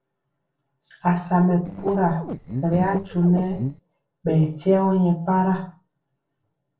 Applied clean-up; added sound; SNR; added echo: neural separator model SepFormer DNS4.